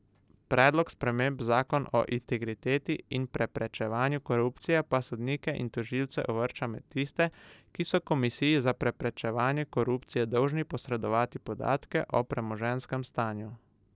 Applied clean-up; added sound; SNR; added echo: none; none; none; none.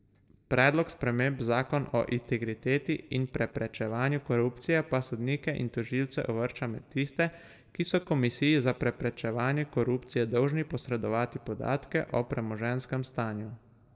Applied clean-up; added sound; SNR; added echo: none; none; none; reverberation time 1.2 s.